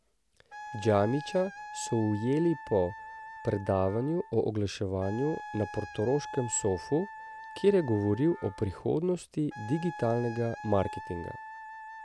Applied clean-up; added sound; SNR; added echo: none; Wind instrument, woodwind instrument; 14 dB; none.